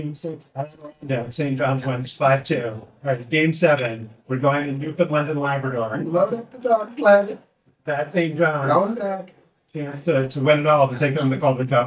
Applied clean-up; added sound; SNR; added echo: neural mask model DeepFilterNet 3.